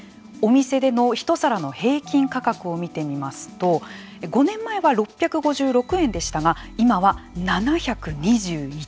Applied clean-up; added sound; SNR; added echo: none; none; none; none.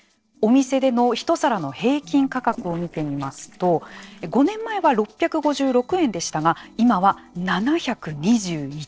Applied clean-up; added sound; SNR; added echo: neural separator model SepFormer DNS4.